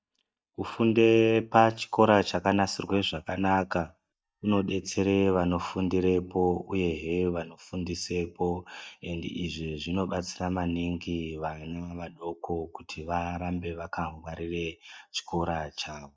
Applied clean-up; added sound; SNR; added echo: neural mask model DeepFilterNet 3.